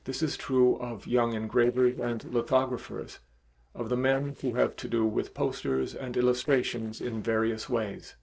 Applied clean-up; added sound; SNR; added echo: neural separator model SepFormer DNS4.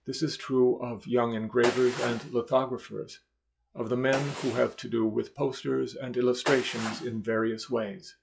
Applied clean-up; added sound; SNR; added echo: classical method log-MMSE.